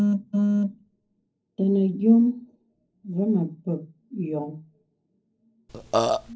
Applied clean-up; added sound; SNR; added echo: neural separator model SepFormer DNS4.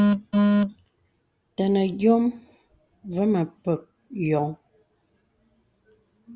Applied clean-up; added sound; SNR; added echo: none; none; none; none.